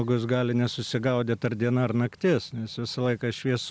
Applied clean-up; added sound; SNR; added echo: none; none; none; none.